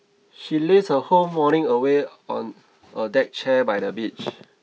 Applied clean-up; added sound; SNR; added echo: none; none; none; none.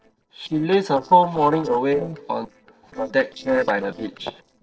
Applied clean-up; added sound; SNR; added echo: neural separator model SepFormer DNS4.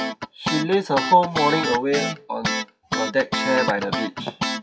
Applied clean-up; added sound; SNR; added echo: classical method WPE with log-MMSE.